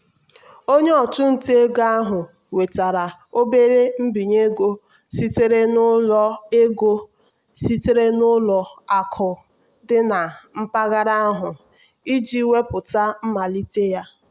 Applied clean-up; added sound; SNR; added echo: none; none; none; none.